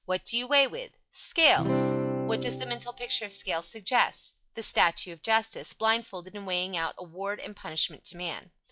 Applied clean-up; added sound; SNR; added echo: classical method log-MMSE.